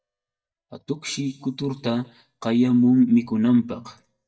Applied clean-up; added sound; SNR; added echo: neural mask model DeepFilterNet 3.